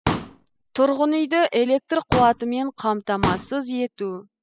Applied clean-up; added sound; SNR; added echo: classical method spectral subtraction.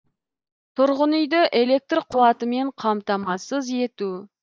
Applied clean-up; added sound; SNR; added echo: neural mask model DeepFilterNet 3.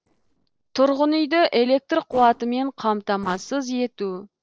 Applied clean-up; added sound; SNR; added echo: neural separator model SepFormer DNS4.